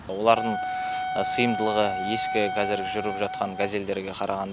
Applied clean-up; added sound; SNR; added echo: none; Wind instrument, woodwind instrument; 4 dB; none.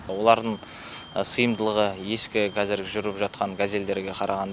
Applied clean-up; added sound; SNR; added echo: none; none; none; none.